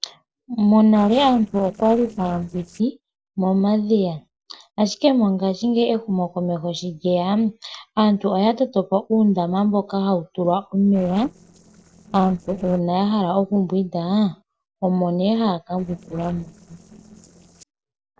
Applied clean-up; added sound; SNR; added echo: neural separator model SepFormer DNS4.